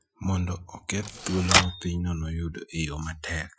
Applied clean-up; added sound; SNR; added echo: classical method Wiener filter.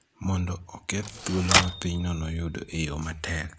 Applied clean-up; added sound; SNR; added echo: none; Typewriter; 0 dB; none.